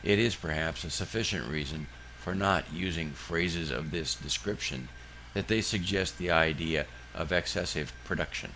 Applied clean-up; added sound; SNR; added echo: none; Mechanisms; 19 dB; none.